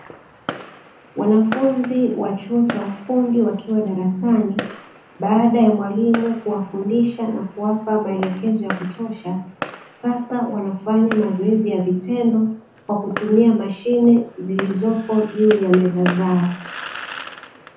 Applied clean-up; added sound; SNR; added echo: none; Fireworks; 15 dB; reverberation time 0.6 s.